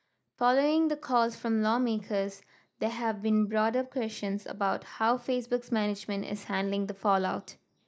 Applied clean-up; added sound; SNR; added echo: neural mask model DeepFilterNet 3.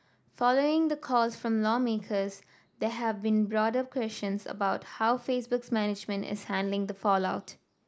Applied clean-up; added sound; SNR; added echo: neural mask model Resemble Enhance denoiser.